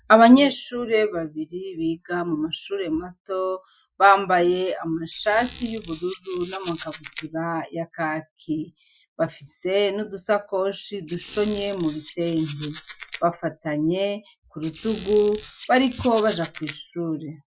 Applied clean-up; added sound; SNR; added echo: classical method Wiener filter.